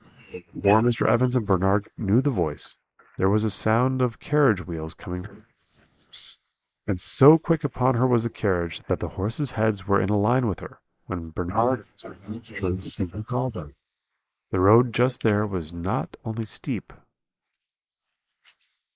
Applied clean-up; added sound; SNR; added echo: neural mask model Resemble Enhance denoiser.